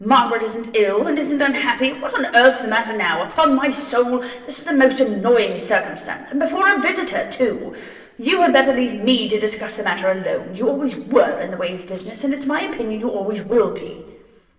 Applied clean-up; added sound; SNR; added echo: neural separator model SepFormer DNS4.